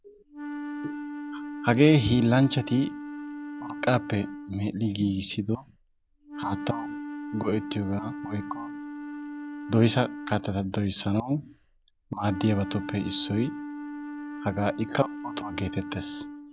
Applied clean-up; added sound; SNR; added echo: none; Wind instrument, woodwind instrument; 10 dB; none.